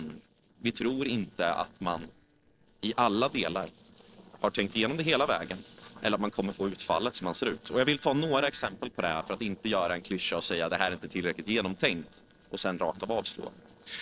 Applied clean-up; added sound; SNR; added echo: neural separator model SepFormer DNS4.